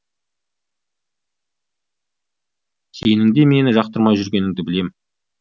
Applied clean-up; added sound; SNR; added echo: none; none; none; none.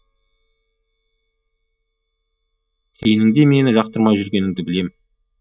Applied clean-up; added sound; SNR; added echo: neural mask model DeepFilterNet 3.